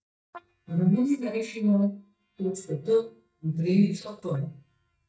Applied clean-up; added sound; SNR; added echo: neural mask model DeepFilterNet 3.